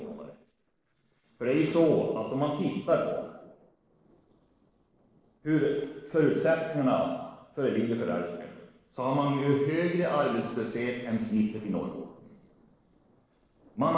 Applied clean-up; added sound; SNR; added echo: neural separator model SepFormer DNS4.